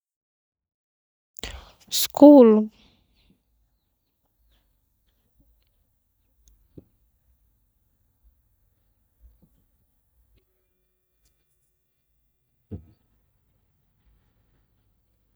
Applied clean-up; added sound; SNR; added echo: neural mask model DeepFilterNet 3.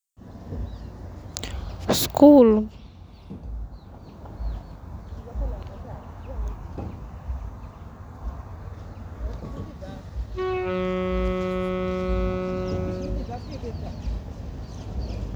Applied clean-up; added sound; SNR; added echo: none; Wind instrument, woodwind instrument; 2 dB; none.